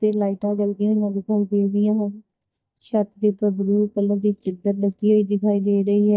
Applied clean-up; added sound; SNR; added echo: neural mask model DeepFilterNet 3.